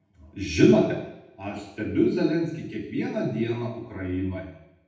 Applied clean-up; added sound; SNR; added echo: none; none; none; reverberation time 0.8 s.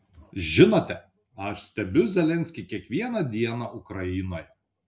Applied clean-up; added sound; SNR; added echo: none; none; none; none.